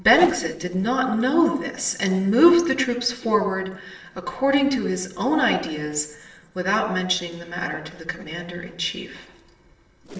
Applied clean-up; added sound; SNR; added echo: neural separator model SepFormer DNS4.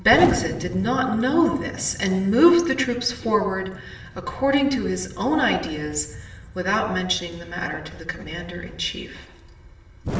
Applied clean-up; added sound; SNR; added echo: none; Explosion; 12 dB; reverberation time 0.8 s.